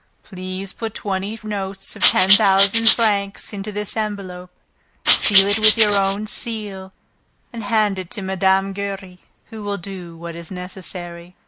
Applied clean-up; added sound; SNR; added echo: neural mask model Resemble Enhance denoiser.